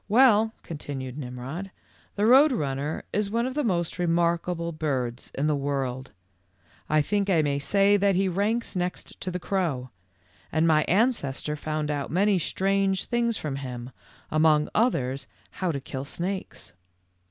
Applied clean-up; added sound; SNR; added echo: none; none; none; none.